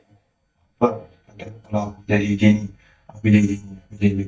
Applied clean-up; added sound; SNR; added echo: neural mask model DeepFilterNet 3.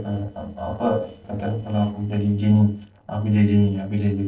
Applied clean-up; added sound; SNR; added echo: neural separator model SepFormer DNS4.